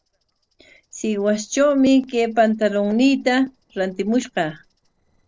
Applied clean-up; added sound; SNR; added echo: neural separator model SepFormer DNS4.